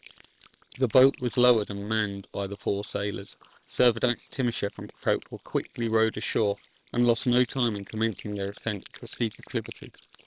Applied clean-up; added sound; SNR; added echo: neural separator model SepFormer WHAM!.